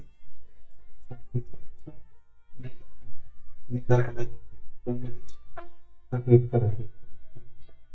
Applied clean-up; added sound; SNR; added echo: neural mask model DeepFilterNet 3.